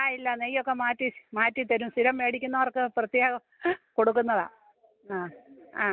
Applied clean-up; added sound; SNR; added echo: none; none; none; none.